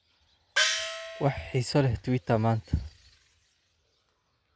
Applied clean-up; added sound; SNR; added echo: none; Gong; -1 dB; none.